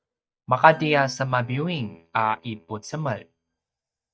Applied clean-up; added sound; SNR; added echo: neural mask model DeepFilterNet 3.